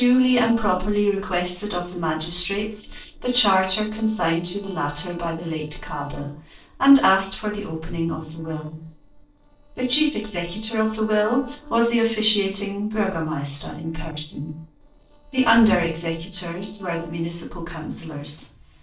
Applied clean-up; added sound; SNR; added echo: neural separator model SepFormer DNS4.